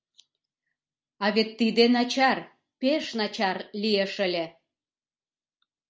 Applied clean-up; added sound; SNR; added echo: none; none; none; none.